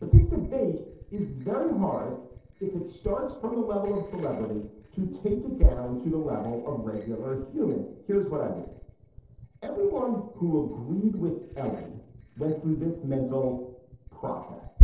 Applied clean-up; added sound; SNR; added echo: neural separator model SepFormer DNS4.